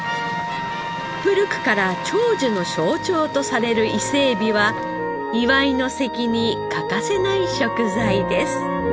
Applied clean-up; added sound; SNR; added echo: none; Wind instrument, woodwind instrument; 8 dB; none.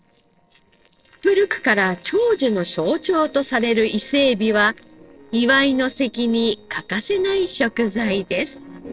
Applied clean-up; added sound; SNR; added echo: neural separator model SepFormer DNS4.